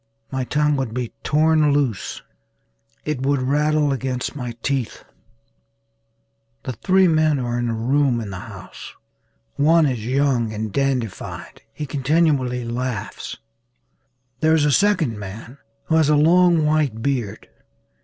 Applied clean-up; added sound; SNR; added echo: none; none; none; none.